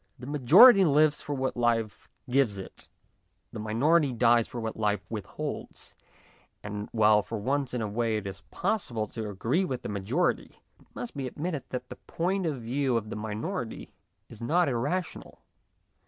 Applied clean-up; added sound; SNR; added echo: none; none; none; none.